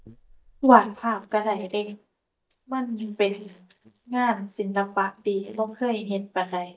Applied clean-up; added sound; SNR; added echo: neural mask model DeepFilterNet 3.